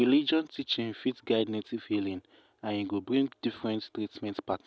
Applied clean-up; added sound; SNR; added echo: none; none; none; none.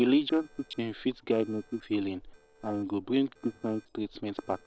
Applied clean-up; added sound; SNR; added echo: neural separator model SepFormer DNS4.